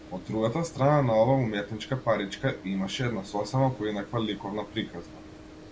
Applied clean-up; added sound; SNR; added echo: none; Brass instrument + Water; 18 dB; none.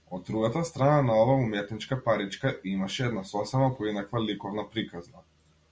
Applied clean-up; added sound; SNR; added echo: none; none; none; none.